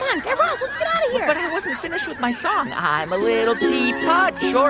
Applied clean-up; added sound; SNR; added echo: none; Fowl; 11 dB; none.